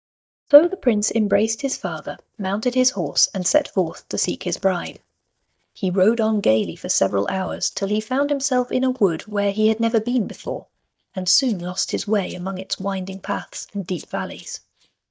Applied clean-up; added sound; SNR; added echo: neural mask model DeepFilterNet 3.